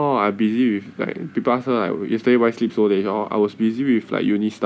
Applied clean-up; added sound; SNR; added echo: none; none; none; none.